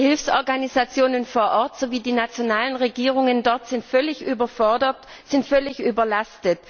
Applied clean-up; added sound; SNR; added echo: none; none; none; none.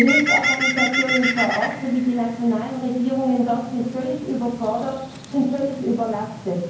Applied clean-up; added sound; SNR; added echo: none; Bird; 4 dB; reverberation time 0.9 s.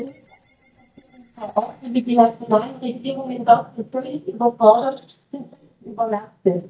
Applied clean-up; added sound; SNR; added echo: neural mask model DeepFilterNet 3.